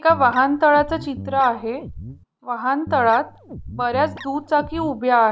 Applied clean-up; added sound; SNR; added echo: none; Guitar; 15 dB; none.